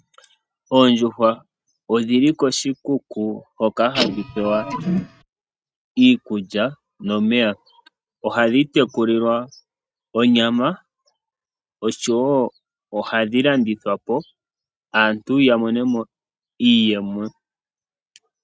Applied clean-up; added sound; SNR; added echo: neural mask model RNNoise.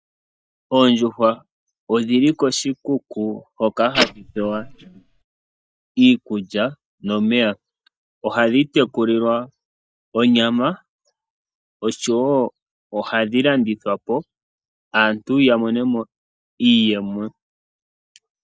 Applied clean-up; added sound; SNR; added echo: neural mask model DeepFilterNet 3.